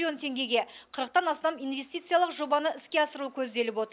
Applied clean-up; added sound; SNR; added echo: none; none; none; none.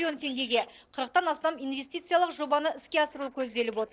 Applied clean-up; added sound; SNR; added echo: neural separator model SepFormer DNS4.